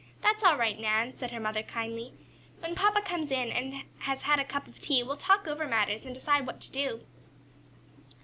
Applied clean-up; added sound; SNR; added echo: none; none; none; none.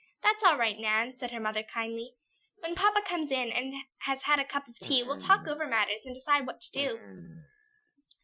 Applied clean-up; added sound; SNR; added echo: classical method Wiener filter.